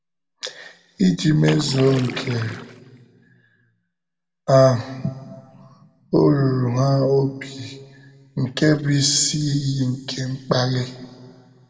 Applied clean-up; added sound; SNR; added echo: none; Splash, splatter; 13 dB; reverberation time 1.3 s.